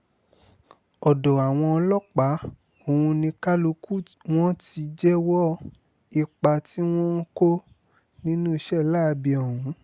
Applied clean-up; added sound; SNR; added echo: none; none; none; none.